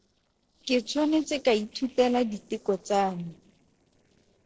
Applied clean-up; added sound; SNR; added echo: neural separator model SepFormer DNS4.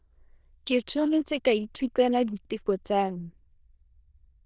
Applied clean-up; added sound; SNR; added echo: neural diffusion model UNIVERSE++.